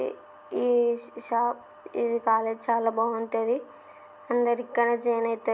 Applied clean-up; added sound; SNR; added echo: none; none; none; none.